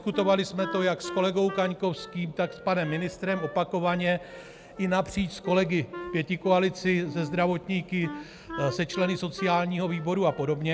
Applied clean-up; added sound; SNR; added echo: none; Wind instrument, woodwind instrument; 14 dB; none.